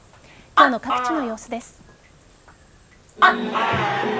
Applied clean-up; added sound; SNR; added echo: none; Animal; -4 dB; none.